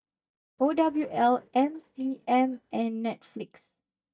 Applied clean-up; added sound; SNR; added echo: neural mask model DeepFilterNet 3.